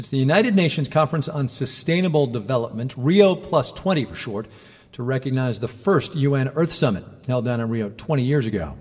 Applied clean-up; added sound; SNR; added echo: none; none; none; reverberation time 1.2 s.